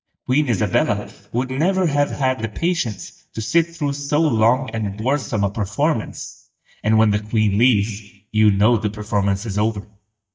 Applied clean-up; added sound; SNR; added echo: neural mask model DeepFilterNet 3.